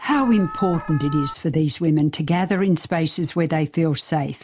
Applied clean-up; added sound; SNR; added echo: none; Alarm; 12 dB; none.